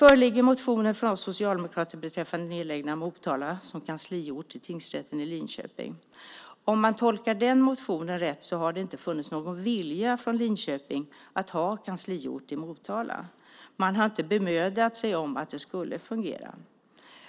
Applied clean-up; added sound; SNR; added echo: none; none; none; none.